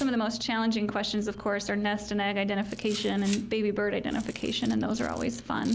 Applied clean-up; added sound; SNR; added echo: none; Rattle; 19 dB; none.